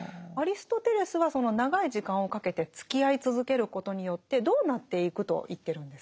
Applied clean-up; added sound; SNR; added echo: none; none; none; none.